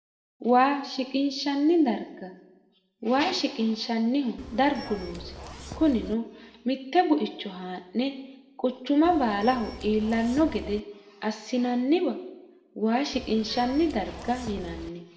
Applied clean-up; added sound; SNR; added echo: none; Zipper (clothing) / Telephone; 14 dB; reverberation time 0.8 s.